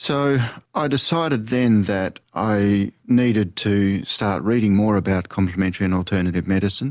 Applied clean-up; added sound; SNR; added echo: none; none; none; none.